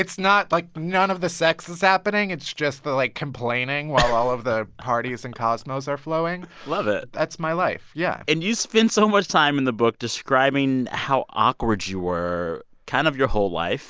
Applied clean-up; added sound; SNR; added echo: none; none; none; none.